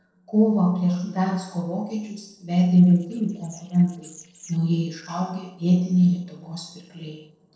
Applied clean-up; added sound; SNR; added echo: neural separator model SepFormer DNS4.